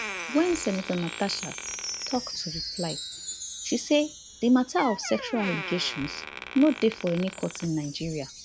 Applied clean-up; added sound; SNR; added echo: none; Wind chime + Door; 9 dB; none.